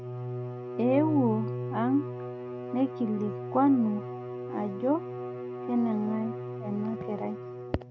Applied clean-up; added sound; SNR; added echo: none; Bowed string instrument; 6 dB; none.